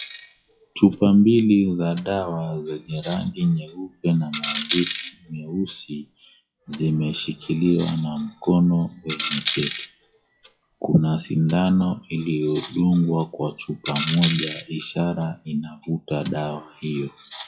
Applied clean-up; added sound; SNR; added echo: classical method WPE with log-MMSE.